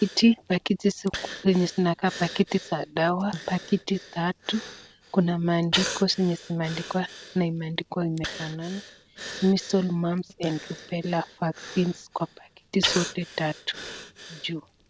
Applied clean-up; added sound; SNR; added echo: none; Breathing; 11 dB; none.